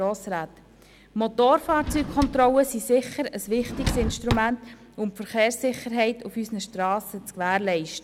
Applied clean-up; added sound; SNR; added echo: none; Drawer open or close; 7 dB; none.